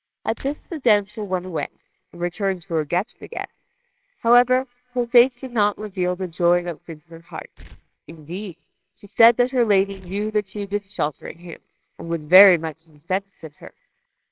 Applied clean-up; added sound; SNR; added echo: neural separator model SepFormer WHAMR!.